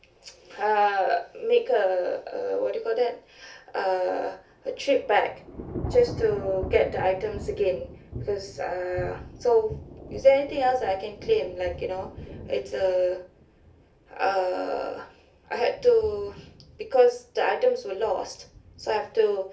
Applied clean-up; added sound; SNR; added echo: none; Thunder / Rain; 16 dB; reverberation time 0.3 s.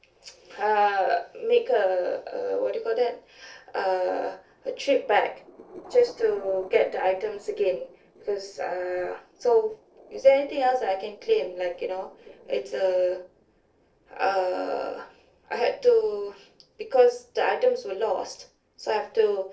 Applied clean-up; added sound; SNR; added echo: neural separator model SepFormer DNS4.